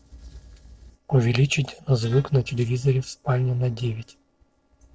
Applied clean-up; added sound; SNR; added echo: neural separator model SepFormer DNS4.